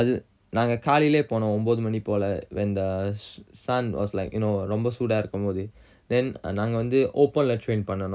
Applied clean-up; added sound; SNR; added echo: none; none; none; none.